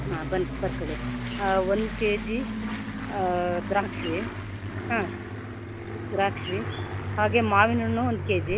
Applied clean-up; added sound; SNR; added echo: none; Aircraft; 4 dB; none.